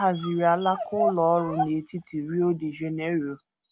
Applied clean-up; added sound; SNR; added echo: none; Dog; 8 dB; none.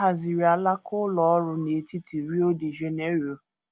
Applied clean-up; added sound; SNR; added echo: none; none; none; none.